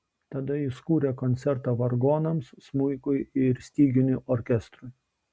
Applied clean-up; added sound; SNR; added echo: none; none; none; none.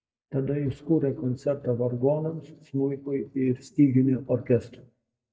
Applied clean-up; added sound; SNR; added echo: neural mask model DeepFilterNet 3.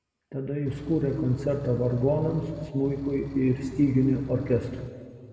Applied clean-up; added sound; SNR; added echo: none; Engine / Truck / Car; 13 dB; reverberation time 2.0 s.